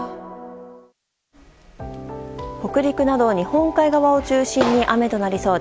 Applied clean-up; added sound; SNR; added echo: none; none; none; none.